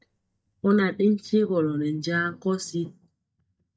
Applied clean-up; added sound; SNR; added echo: neural mask model DeepFilterNet 3.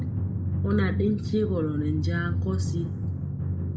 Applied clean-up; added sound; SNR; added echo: none; Drum; -2 dB; reverberation time 0.3 s.